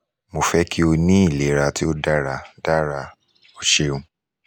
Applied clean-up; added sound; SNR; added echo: none; none; none; none.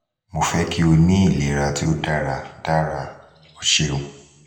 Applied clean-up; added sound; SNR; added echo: none; none; none; reverberation time 0.9 s.